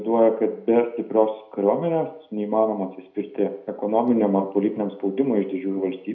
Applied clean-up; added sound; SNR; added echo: none; none; none; reverberation time 0.5 s.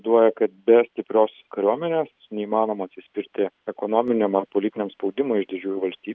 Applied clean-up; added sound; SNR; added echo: none; none; none; none.